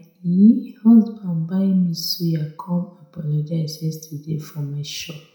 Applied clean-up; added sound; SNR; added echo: none; none; none; reverberation time 0.5 s.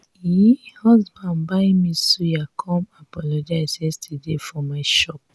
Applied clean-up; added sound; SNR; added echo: none; none; none; none.